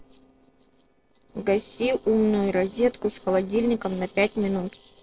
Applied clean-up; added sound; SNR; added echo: neural separator model SepFormer DNS4.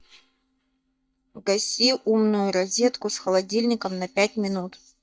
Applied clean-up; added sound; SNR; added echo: neural mask model DeepFilterNet 3.